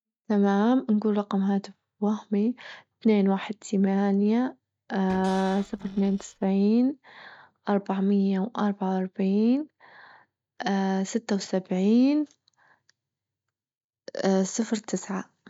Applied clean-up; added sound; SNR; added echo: neural mask model RNNoise.